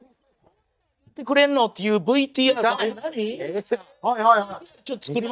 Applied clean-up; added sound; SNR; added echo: neural mask model DeepFilterNet 3.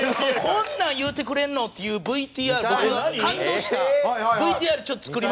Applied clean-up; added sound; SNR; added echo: none; Dog; 19 dB; none.